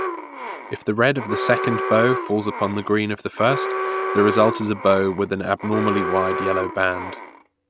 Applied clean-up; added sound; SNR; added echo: none; Alarm; 6 dB; none.